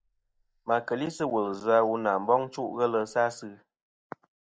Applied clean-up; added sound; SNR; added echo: neural mask model Resemble Enhance denoiser.